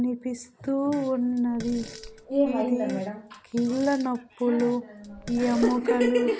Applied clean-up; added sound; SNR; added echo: none; Fart + Subway, metro, underground / Doorbell; 19 dB; none.